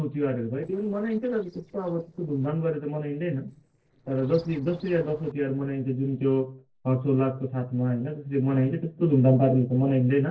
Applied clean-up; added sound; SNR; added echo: neural separator model SepFormer DNS4.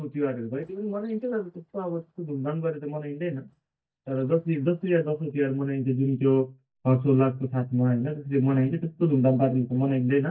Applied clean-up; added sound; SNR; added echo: neural mask model DeepFilterNet 3.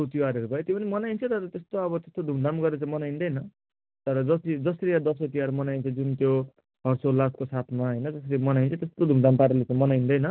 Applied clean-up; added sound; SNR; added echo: none; none; none; none.